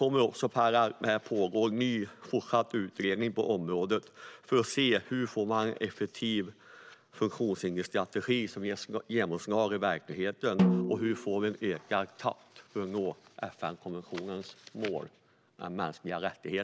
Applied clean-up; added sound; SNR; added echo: none; Snare drum; 0 dB; none.